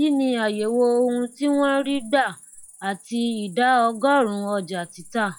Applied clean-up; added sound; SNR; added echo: classical method log-MMSE.